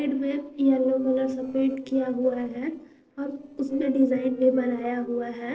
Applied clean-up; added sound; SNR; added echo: neural separator model SepFormer DNS4.